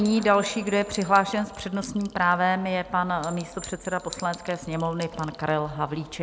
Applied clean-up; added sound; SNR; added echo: none; Chink, clink; 20 dB; none.